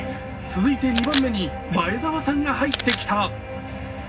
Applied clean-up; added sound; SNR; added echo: none; Camera; 8 dB; reverberation time 0.4 s.